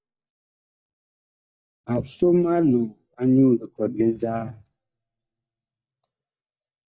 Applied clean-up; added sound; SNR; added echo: neural mask model DeepFilterNet 3.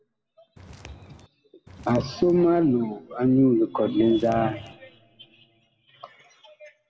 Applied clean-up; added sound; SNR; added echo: none; Walk, footsteps; 19 dB; reverberation time 1.4 s.